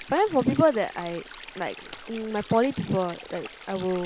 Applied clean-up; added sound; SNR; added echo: none; Stream; 16 dB; none.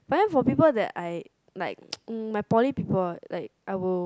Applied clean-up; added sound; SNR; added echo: none; none; none; none.